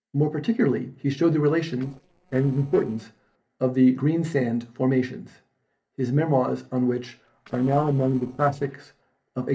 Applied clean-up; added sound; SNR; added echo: neural separator model SepFormer DNS4.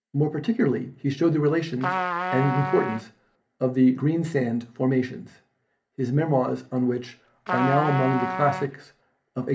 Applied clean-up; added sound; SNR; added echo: none; Trumpet; 5 dB; reverberation time 0.3 s.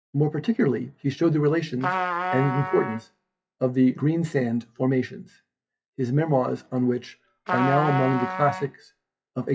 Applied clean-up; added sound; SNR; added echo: classical method WPE with log-MMSE.